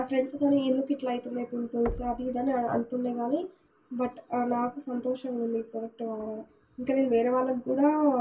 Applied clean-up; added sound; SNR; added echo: none; Knock; 15 dB; reverberation time 0.2 s.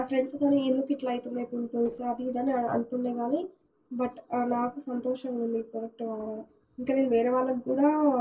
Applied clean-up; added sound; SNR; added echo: neural separator model SepFormer DNS4.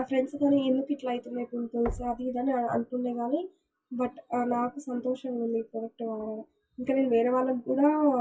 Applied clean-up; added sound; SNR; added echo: classical method WPE with log-MMSE.